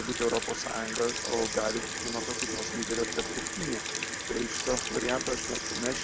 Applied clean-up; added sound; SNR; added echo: none; Sink (filling or washing) / Water tap, faucet; 1 dB; none.